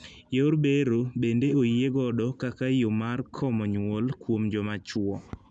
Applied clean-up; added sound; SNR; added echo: none; none; none; none.